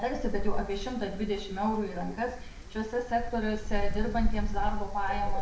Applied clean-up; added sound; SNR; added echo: none; Wind; -1 dB; reverberation time 0.6 s.